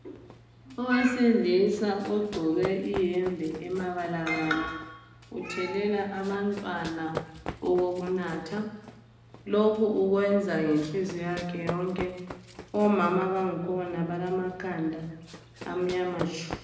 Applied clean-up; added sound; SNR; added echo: none; Run; 15 dB; reverberation time 0.8 s.